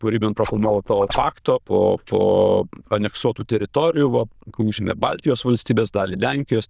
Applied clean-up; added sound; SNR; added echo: neural diffusion model UNIVERSE++.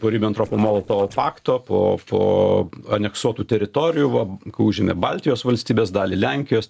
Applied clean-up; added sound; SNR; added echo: neural separator model SepFormer DNS4.